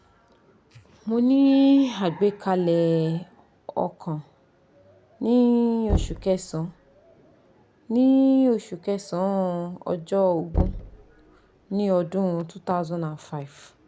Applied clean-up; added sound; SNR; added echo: none; Knock; 8 dB; none.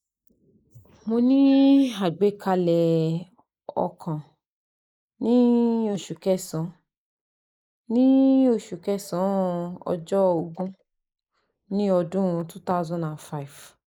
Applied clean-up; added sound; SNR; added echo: neural mask model Resemble Enhance denoiser.